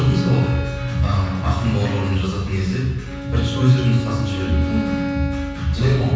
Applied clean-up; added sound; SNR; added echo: none; Bowed string instrument; 10 dB; reverberation time 1.1 s.